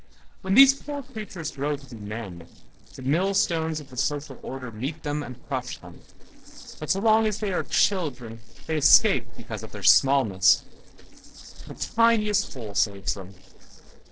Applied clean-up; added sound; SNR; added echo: neural separator model SepFormer DNS4.